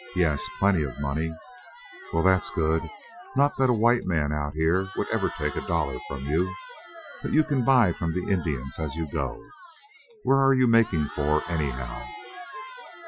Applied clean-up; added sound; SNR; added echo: classical method Wiener filter.